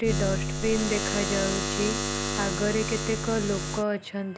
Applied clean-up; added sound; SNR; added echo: none; Buzz; 0 dB; none.